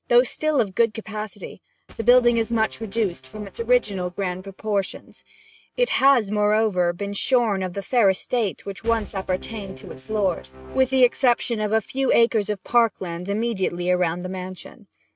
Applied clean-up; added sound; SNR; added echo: neural mask model RNNoise.